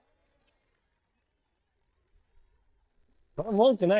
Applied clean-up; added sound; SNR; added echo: neural mask model DeepFilterNet 3.